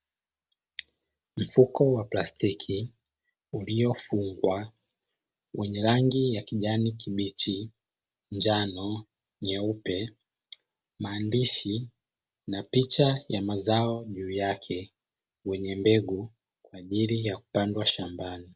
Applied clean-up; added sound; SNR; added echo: none; none; none; none.